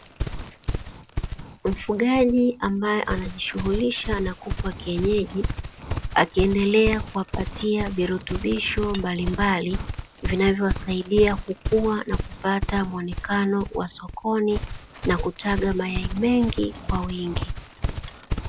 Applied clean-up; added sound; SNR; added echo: none; Livestock, farm animals, working animals; 6 dB; none.